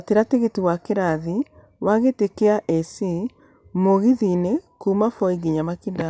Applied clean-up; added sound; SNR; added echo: none; none; none; none.